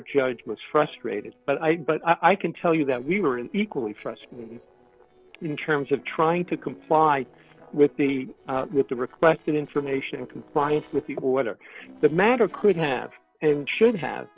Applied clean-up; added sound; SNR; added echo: neural separator model SepFormer DNS4.